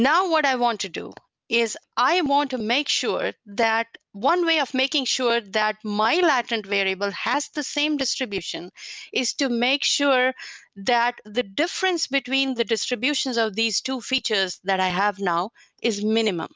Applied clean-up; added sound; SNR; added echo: none; none; none; none.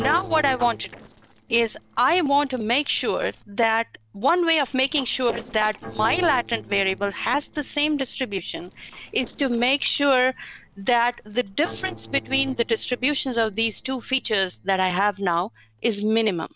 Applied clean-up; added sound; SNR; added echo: neural separator model SepFormer DNS4.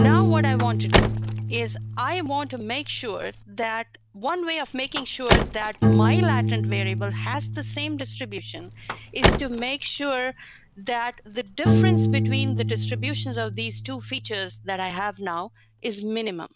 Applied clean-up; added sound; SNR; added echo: none; Piano + Car; -4 dB; none.